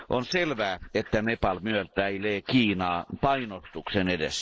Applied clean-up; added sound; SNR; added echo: neural mask model Resemble Enhance denoiser.